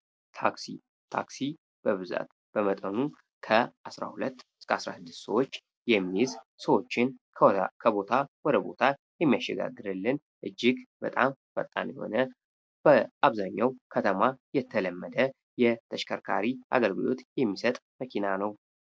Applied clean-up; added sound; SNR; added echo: none; none; none; none.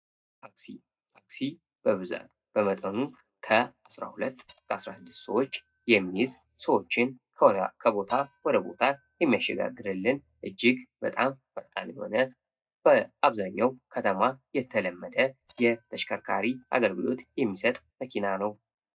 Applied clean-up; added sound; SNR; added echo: neural mask model DeepFilterNet 3.